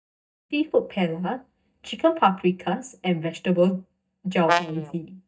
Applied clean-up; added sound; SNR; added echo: neural mask model DeepFilterNet 3.